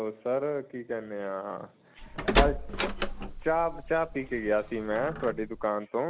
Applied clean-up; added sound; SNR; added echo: none; Door; 1 dB; none.